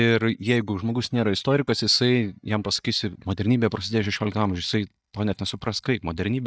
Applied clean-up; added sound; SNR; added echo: neural mask model DeepFilterNet 3.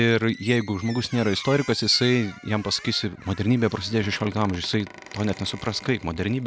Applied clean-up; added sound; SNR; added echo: none; Squeak; 18 dB; none.